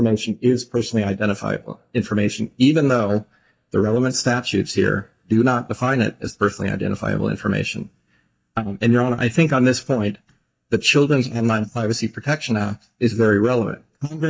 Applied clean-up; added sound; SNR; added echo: neural mask model DeepFilterNet 3.